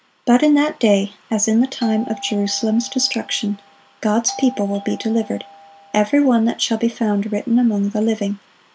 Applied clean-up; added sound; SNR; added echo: none; Doorbell; 19 dB; none.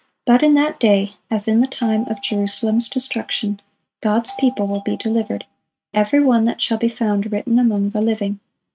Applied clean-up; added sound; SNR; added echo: neural mask model RNNoise.